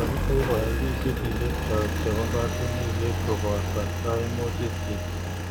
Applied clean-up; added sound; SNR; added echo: none; Engine; -3 dB; none.